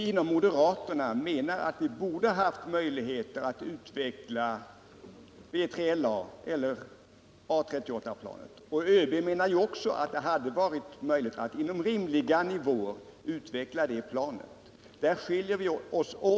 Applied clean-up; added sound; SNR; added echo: none; none; none; none.